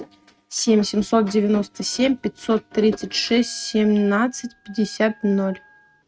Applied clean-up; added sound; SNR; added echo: neural mask model RNNoise.